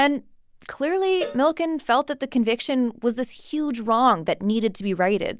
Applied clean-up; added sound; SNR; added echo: none; Cowbell; 16 dB; none.